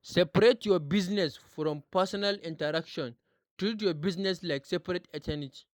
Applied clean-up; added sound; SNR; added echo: neural mask model Resemble Enhance denoiser.